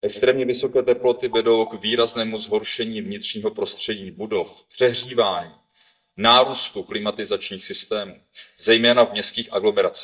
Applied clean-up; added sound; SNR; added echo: neural mask model DeepFilterNet 3.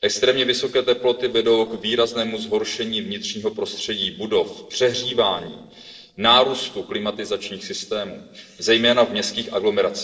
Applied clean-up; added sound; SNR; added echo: neural separator model SepFormer DNS4.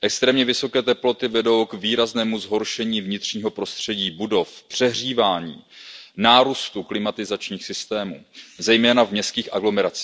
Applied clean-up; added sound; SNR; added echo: none; none; none; none.